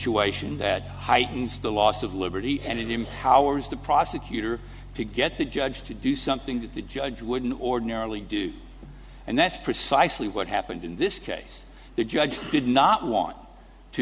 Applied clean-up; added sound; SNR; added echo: none; Piano; 16 dB; none.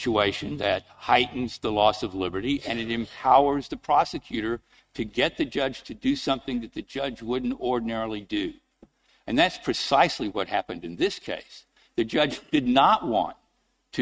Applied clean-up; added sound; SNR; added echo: neural mask model RNNoise.